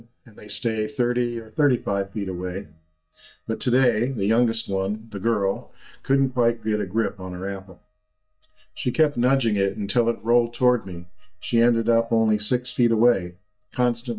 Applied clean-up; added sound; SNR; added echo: neural mask model DeepFilterNet 3.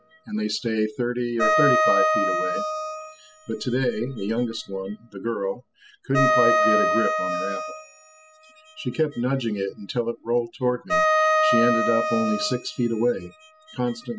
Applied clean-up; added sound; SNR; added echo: classical method spectral subtraction.